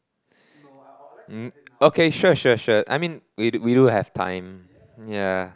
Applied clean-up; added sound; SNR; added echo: none; none; none; none.